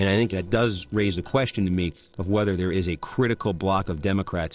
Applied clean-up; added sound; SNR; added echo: neural separator model SepFormer DNS4.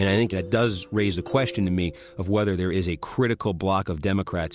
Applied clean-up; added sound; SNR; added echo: none; none; none; none.